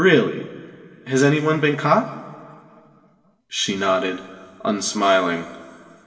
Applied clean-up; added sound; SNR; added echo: none; none; none; reverberation time 2.1 s.